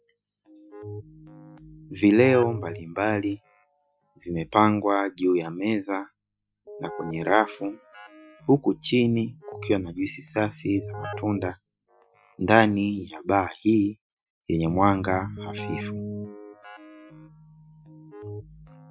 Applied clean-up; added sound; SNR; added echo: classical method Wiener filter.